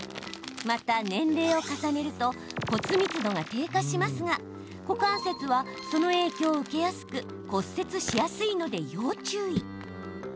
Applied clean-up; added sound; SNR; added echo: none; Crumpling, crinkling; 16 dB; none.